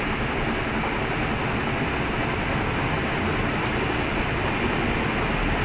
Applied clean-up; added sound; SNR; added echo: none; none; none; none.